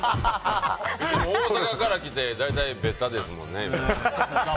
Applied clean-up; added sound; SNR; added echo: none; Scratching (performance technique); 9 dB; none.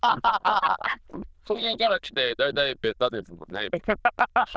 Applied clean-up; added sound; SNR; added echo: neural diffusion model UNIVERSE++.